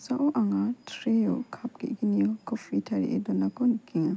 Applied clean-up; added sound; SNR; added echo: none; none; none; none.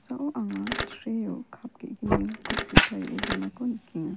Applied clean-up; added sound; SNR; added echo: none; Mechanisms + Fire; -4 dB; none.